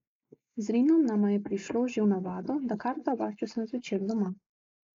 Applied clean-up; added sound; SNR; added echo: neural mask model Resemble Enhance denoiser.